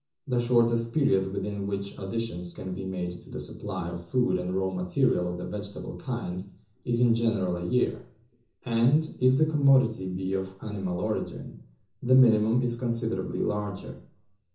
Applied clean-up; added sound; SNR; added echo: none; none; none; reverberation time 0.6 s.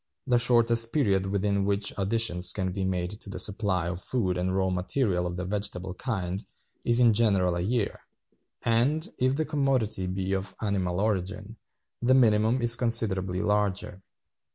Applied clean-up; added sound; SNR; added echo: none; none; none; none.